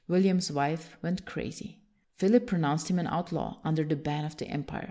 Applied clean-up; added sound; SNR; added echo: none; none; none; none.